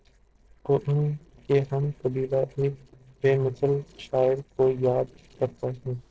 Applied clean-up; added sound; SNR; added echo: neural separator model SepFormer DNS4.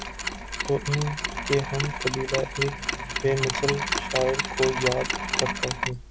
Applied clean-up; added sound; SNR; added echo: none; Mechanisms; 1 dB; none.